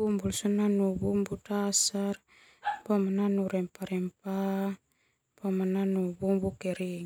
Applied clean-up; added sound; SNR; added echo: none; none; none; none.